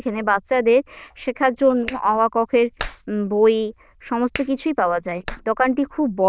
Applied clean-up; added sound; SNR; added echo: neural diffusion model UNIVERSE++.